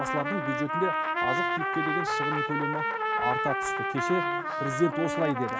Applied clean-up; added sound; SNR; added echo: none; Trumpet; -3 dB; none.